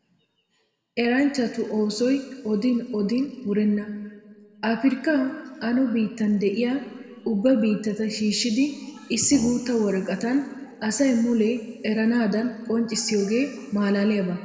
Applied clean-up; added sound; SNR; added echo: none; Brass instrument; 15 dB; reverberation time 1.7 s.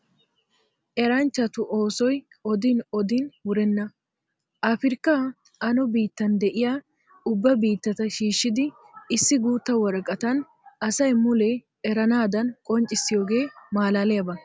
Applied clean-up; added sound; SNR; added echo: none; none; none; none.